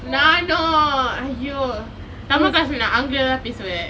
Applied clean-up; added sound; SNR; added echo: none; Wind instrument, woodwind instrument; 17 dB; none.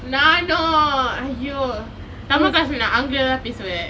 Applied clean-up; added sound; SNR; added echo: none; none; none; none.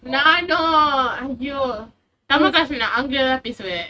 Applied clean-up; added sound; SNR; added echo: neural mask model RNNoise.